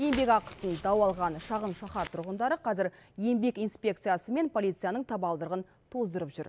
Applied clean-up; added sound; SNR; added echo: none; Crackle; 15 dB; none.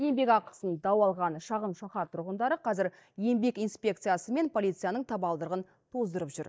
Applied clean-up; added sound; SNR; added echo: neural mask model DeepFilterNet 3.